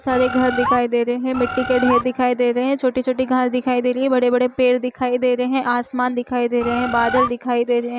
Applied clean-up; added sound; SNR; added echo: none; Bird; 4 dB; none.